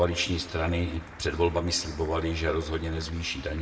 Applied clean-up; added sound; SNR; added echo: none; Applause; 20 dB; reverberation time 0.6 s.